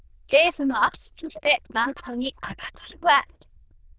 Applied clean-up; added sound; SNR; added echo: neural diffusion model UNIVERSE++.